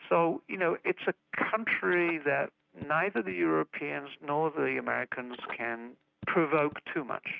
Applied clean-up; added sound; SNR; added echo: neural mask model RNNoise.